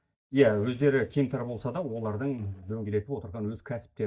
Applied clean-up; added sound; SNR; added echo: neural mask model DeepFilterNet 3.